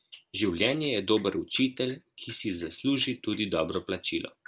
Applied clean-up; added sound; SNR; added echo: none; none; none; none.